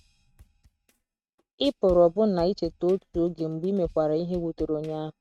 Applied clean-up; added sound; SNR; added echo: neural mask model RNNoise.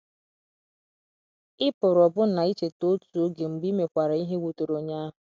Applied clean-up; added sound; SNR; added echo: none; none; none; none.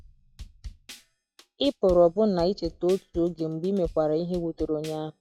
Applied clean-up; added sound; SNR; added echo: classical method log-MMSE.